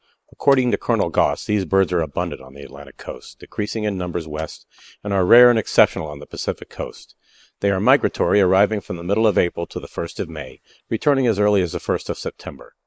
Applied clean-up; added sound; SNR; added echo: neural mask model Resemble Enhance denoiser.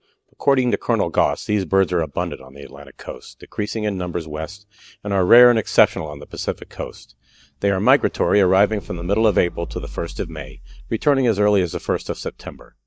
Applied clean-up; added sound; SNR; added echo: neural mask model DeepFilterNet 3.